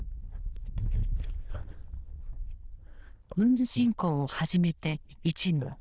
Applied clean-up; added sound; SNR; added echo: neural diffusion model UNIVERSE++.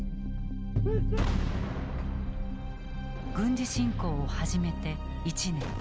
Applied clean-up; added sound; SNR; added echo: none; none; none; none.